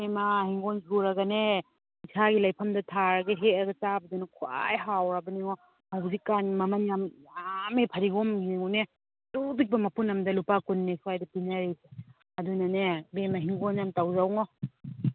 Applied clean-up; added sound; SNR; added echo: none; none; none; none.